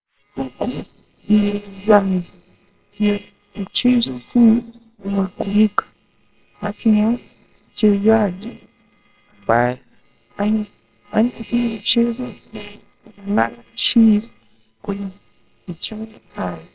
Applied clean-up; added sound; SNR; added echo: neural separator model SepFormer WHAMR!.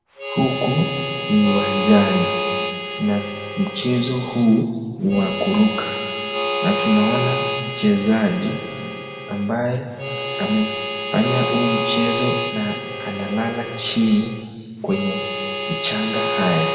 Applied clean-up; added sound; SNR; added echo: none; Harmonica; 4 dB; reverberation time 2.0 s.